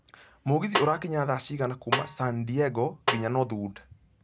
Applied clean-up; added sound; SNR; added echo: none; Snare drum; 5 dB; none.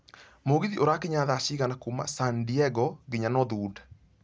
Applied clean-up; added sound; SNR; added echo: none; none; none; none.